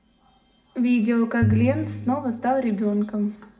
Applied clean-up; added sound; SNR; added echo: none; Piano; 5 dB; reverberation time 1.5 s.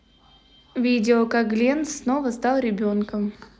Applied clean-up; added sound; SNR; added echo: none; none; none; none.